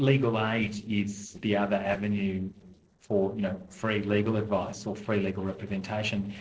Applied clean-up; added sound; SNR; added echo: neural separator model SepFormer DNS4.